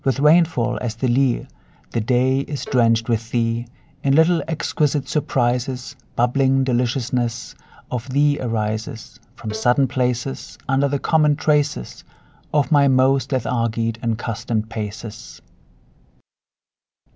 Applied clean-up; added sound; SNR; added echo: none; Bowed string instrument; 19 dB; none.